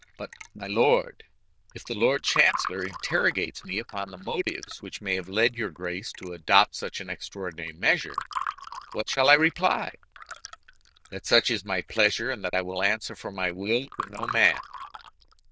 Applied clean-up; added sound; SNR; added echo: neural diffusion model UNIVERSE++.